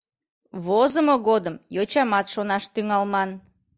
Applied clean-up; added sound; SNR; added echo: none; none; none; none.